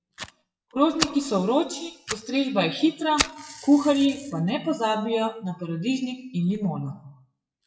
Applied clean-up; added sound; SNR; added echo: classical method WPE with log-MMSE.